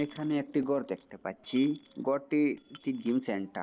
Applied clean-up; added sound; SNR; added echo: neural separator model SepFormer DNS4.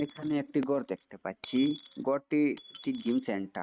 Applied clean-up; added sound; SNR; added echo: neural mask model RNNoise.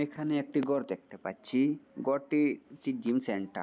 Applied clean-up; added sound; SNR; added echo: none; none; none; none.